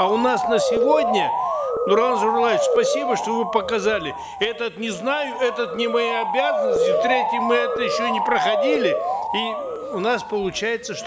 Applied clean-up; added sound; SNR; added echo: none; Motor vehicle (road) / Siren; -1 dB; none.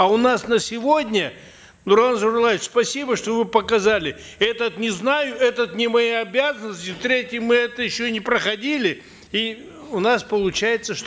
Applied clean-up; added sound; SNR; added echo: none; none; none; none.